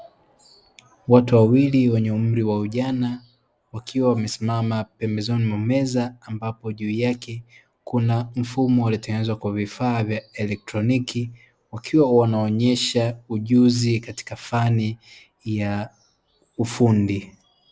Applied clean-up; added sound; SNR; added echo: none; none; none; none.